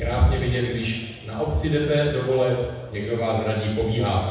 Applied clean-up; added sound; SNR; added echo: none; none; none; reverberation time 1.1 s.